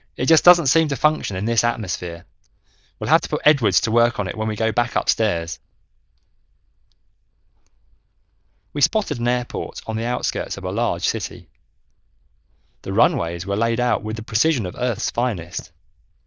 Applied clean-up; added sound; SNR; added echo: neural diffusion model UNIVERSE++.